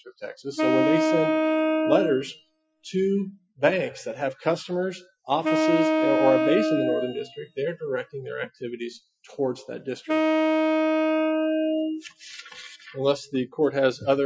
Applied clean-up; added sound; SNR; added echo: classical method Wiener filter.